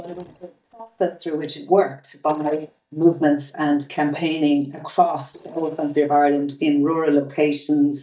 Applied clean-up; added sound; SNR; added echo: neural mask model DeepFilterNet 3.